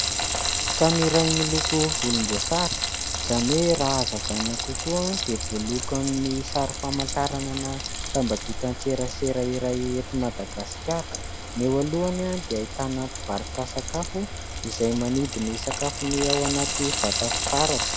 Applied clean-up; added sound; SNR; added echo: none; Frying (food); 2 dB; none.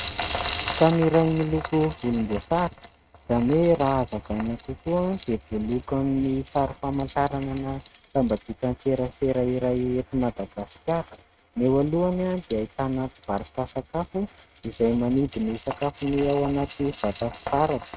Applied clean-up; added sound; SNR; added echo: neural mask model RNNoise.